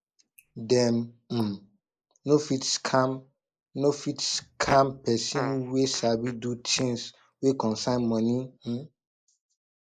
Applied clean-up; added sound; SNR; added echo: neural mask model Resemble Enhance denoiser.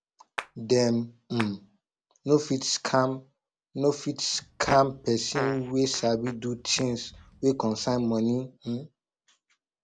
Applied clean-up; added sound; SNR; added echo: none; Clapping + Fart; 11 dB; none.